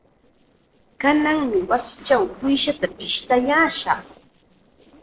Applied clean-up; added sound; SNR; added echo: neural separator model SepFormer DNS4.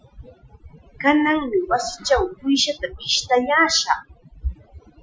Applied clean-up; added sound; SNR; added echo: classical method Wiener filter.